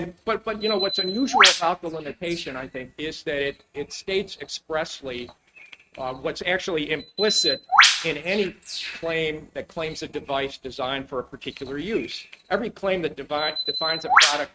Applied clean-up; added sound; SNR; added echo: neural mask model RNNoise.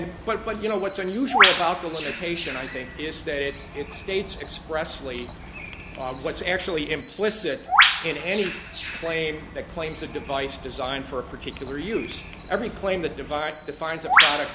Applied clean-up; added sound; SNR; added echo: none; Bird; -2 dB; none.